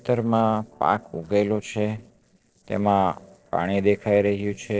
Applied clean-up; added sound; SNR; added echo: neural separator model SepFormer DNS4.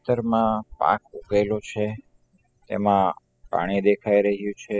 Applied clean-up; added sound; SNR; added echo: classical method spectral subtraction.